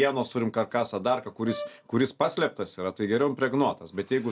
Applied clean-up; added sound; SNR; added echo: none; Brass instrument; 15 dB; none.